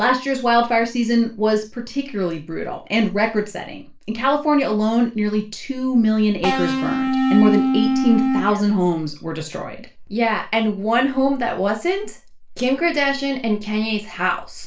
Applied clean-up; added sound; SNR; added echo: none; Electric guitar / Bass guitar; -1 dB; reverberation time 0.3 s.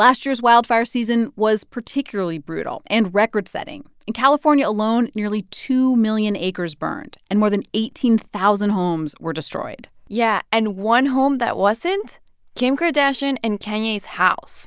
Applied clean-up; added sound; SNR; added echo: none; none; none; none.